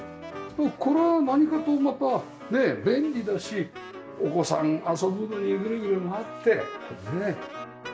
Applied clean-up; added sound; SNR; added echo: none; none; none; none.